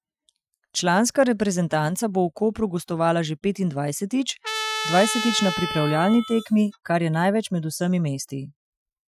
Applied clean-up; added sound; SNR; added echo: classical method Wiener filter.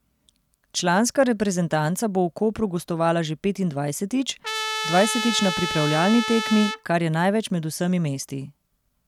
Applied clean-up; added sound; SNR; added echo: none; Trumpet; 4 dB; none.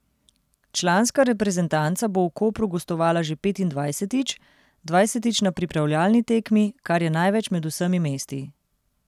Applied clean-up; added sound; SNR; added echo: none; none; none; none.